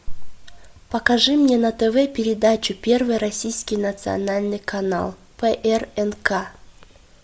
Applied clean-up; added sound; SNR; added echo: none; none; none; none.